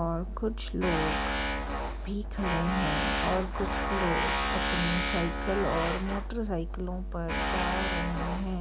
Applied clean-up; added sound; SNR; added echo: none; Tools; -2 dB; none.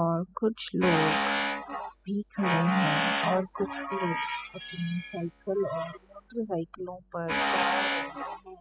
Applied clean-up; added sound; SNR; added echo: classical method spectral subtraction.